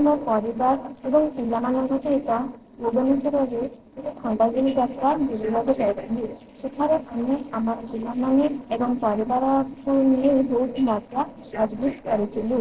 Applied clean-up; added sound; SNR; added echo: neural separator model SepFormer DNS4.